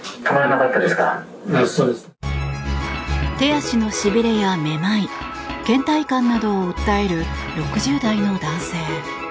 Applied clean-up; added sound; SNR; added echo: none; none; none; none.